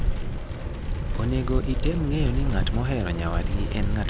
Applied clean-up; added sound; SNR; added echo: none; Bicycle; -4 dB; none.